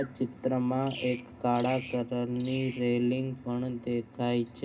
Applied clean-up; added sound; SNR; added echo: none; Bird vocalization, bird call, bird song; 18 dB; reverberation time 0.2 s.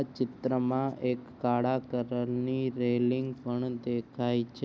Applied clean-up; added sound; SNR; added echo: none; none; none; none.